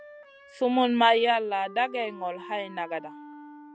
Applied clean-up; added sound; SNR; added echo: none; Wind instrument, woodwind instrument; 19 dB; none.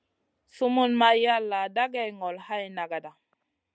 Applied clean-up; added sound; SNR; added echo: none; none; none; none.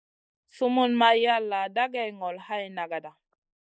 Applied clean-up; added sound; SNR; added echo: neural mask model Resemble Enhance denoiser.